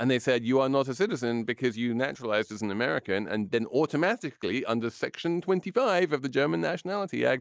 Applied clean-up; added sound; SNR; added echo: neural mask model Resemble Enhance denoiser.